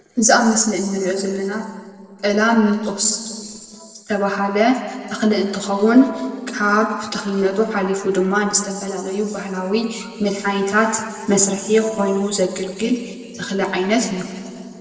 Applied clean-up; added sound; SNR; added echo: neural separator model SepFormer DNS4.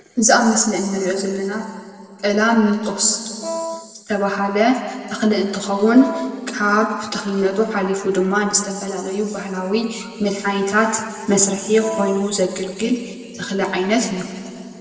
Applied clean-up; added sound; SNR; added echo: none; Wind instrument, woodwind instrument; 9 dB; reverberation time 2.3 s.